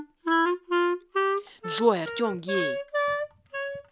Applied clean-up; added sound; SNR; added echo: none; Wind instrument, woodwind instrument; -2 dB; none.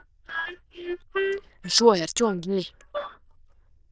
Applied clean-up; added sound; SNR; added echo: neural diffusion model UNIVERSE++.